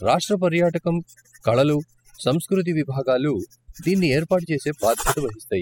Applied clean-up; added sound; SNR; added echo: classical method spectral subtraction.